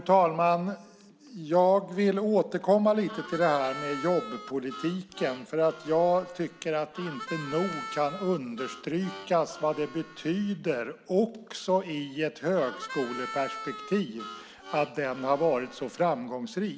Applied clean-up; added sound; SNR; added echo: none; Harmonica; 13 dB; none.